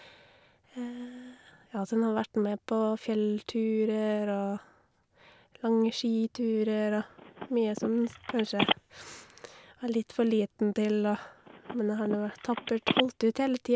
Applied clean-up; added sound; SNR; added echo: none; Telephone; 5 dB; none.